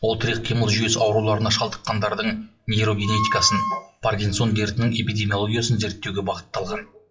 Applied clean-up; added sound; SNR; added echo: classical method WPE with log-MMSE.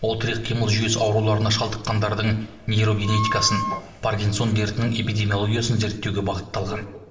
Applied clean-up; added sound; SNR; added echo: none; Wind instrument, woodwind instrument; 7 dB; reverberation time 0.9 s.